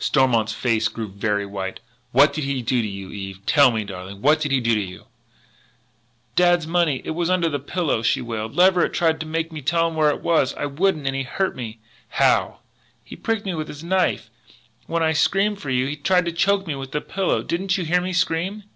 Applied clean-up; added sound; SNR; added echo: none; none; none; none.